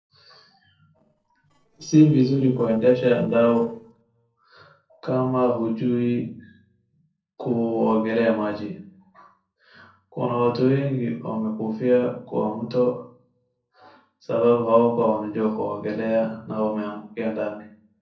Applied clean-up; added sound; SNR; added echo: neural separator model SepFormer DNS4.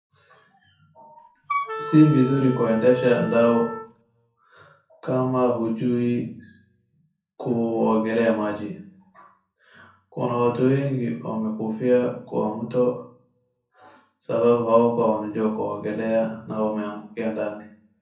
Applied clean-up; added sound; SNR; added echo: none; Wind instrument, woodwind instrument; 8 dB; reverberation time 0.5 s.